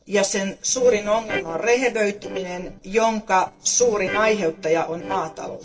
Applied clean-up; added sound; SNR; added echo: neural separator model SepFormer DNS4.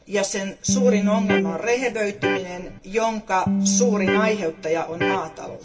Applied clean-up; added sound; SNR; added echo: none; Electric guitar; -1 dB; reverberation time 0.2 s.